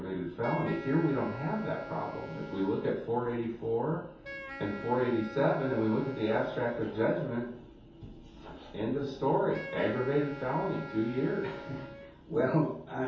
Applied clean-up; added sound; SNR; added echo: none; Wind instrument, woodwind instrument; 14 dB; reverberation time 0.6 s.